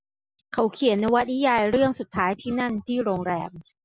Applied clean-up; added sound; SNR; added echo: none; none; none; none.